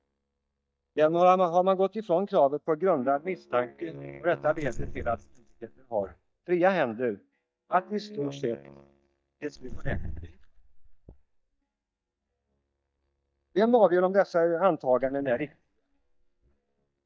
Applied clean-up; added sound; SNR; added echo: neural mask model DeepFilterNet 3.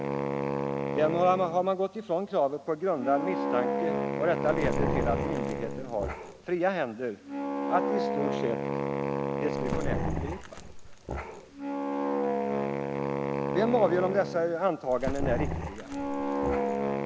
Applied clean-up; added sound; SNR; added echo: none; Wind instrument, woodwind instrument + Growling; 0 dB; none.